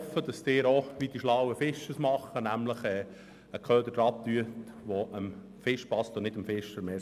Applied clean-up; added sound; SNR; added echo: none; none; none; none.